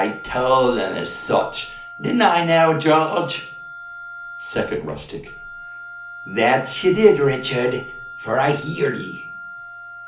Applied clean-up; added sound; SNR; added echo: none; Wind instrument, woodwind instrument; 15 dB; reverberation time 0.4 s.